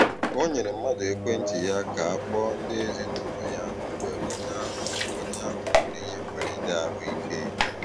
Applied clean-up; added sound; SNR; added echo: none; Engine; -2 dB; none.